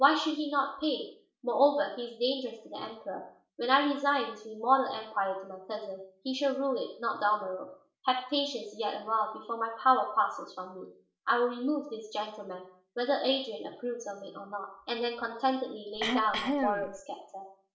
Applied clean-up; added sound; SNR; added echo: none; Cough; 1 dB; reverberation time 0.5 s.